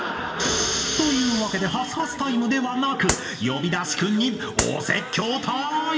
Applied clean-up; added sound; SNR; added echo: none; Clapping; 3 dB; reverberation time 1.7 s.